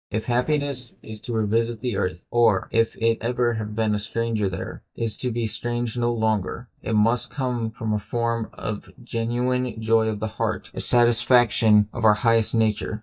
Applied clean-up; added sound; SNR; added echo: neural mask model DeepFilterNet 3.